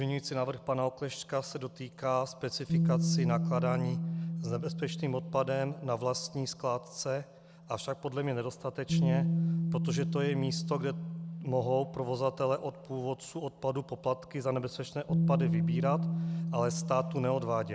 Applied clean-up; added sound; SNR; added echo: none; Bass guitar; 1 dB; none.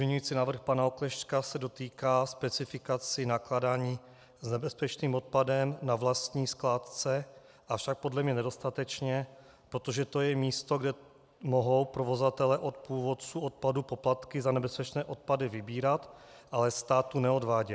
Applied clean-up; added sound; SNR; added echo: none; none; none; none.